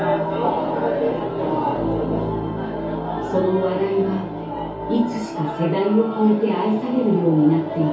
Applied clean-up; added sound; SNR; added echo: none; none; none; reverberation time 0.6 s.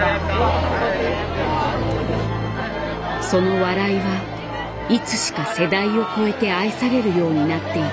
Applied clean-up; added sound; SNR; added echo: none; none; none; none.